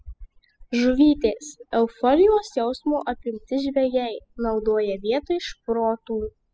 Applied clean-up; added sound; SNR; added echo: classical method spectral subtraction.